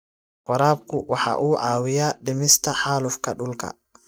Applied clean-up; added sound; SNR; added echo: neural mask model DeepFilterNet 3.